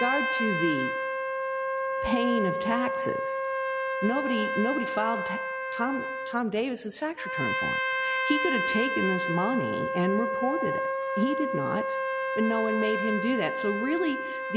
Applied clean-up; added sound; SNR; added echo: none; Trumpet; 0 dB; none.